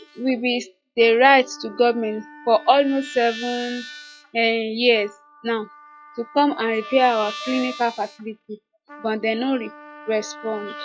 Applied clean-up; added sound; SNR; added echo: classical method log-MMSE.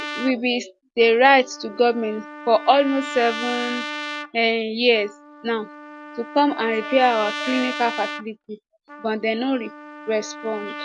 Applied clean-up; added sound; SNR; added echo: none; Trumpet; 11 dB; none.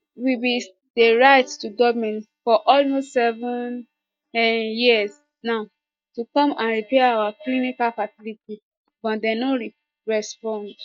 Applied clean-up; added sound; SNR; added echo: neural mask model DeepFilterNet 3.